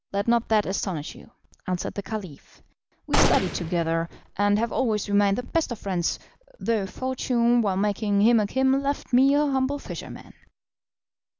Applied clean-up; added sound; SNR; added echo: none; Gunshot, gunfire; 1 dB; none.